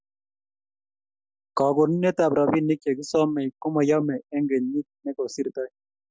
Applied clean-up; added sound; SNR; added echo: none; none; none; none.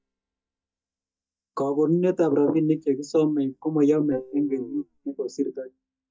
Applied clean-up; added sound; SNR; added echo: neural mask model DeepFilterNet 3.